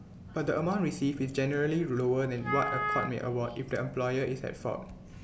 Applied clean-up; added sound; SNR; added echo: none; Wind instrument, woodwind instrument; 4 dB; none.